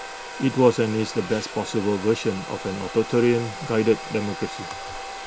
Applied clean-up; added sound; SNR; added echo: none; Domestic sounds, home sounds; 11 dB; none.